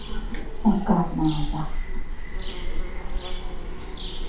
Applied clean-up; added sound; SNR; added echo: none; Bird vocalization, bird call, bird song; -2 dB; reverberation time 0.5 s.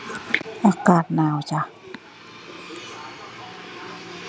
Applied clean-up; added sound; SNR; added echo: none; none; none; none.